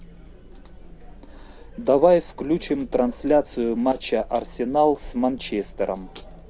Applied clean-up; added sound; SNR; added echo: none; Chatter; 18 dB; none.